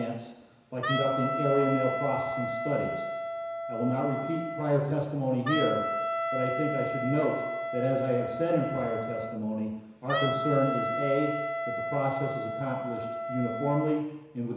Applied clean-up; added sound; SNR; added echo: none; Wind instrument, woodwind instrument; 3 dB; reverberation time 1.0 s.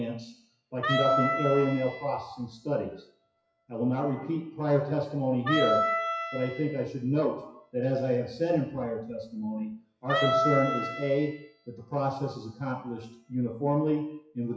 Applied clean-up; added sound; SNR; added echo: classical method WPE with log-MMSE.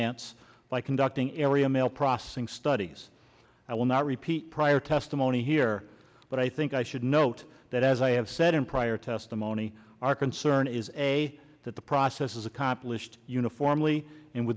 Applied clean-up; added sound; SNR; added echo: none; none; none; none.